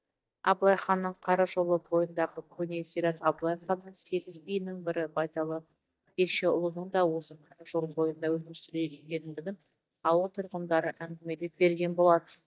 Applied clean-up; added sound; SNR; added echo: neural mask model DeepFilterNet 3.